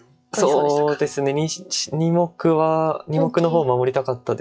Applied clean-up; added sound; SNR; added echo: classical method log-MMSE.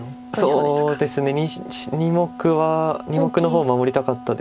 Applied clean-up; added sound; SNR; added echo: none; Wind instrument, woodwind instrument; 17 dB; none.